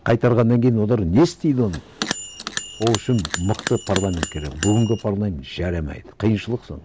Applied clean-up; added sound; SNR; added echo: none; Bell; 10 dB; none.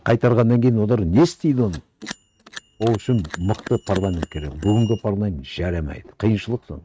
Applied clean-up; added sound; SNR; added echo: neural mask model RNNoise.